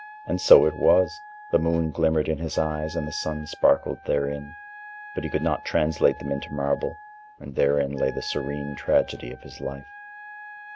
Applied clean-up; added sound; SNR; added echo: none; Wind instrument, woodwind instrument; 18 dB; none.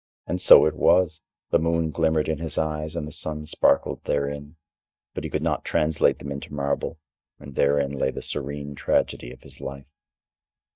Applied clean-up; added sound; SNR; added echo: neural mask model DeepFilterNet 3.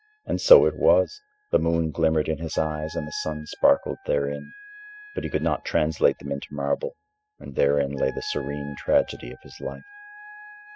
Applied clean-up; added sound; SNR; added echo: classical method spectral subtraction.